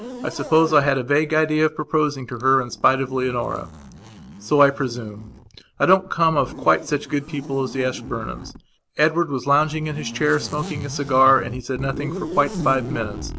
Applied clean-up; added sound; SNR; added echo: none; Zipper (clothing); 13 dB; none.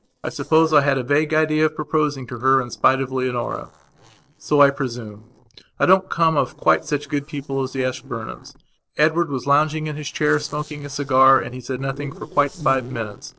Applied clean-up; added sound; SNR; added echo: neural separator model SepFormer DNS4.